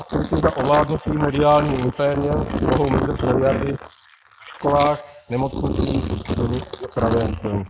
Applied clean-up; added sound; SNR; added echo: neural mask model Resemble Enhance denoiser.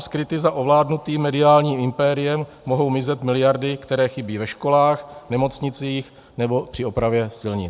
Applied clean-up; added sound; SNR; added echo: none; none; none; none.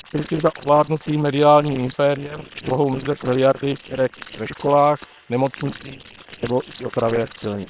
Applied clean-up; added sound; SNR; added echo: neural separator model SepFormer WHAM!.